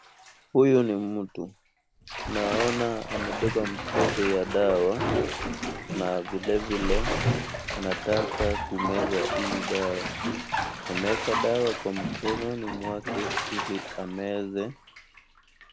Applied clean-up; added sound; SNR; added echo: none; Bathtub (filling or washing); 2 dB; none.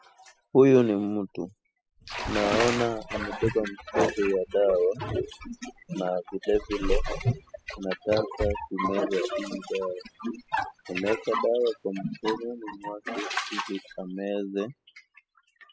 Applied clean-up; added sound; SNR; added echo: classical method spectral subtraction.